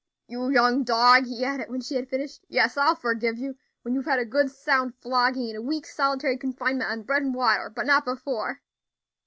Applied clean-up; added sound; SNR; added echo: none; none; none; none.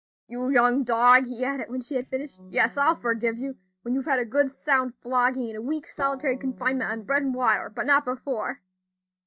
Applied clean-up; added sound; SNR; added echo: neural mask model DeepFilterNet 3.